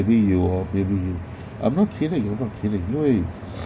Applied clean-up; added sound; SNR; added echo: none; none; none; none.